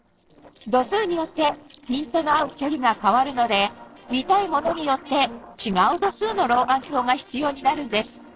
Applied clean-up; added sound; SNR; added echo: neural separator model SepFormer DNS4.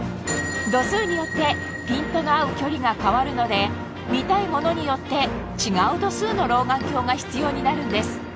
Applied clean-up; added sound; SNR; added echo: none; none; none; none.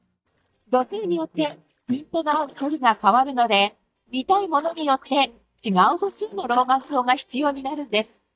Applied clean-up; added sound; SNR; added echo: neural mask model DeepFilterNet 3.